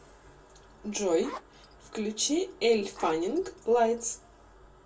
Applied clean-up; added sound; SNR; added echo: none; Zipper (clothing); 14 dB; reverberation time 0.1 s.